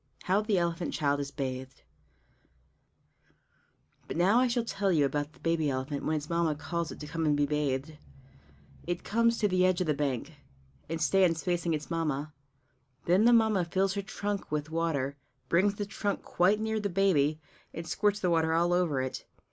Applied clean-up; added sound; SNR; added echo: none; none; none; none.